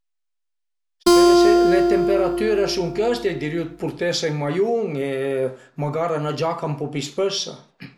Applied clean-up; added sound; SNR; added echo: none; Acoustic guitar; -5 dB; none.